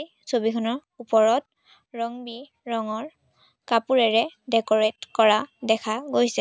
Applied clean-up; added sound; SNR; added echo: none; none; none; none.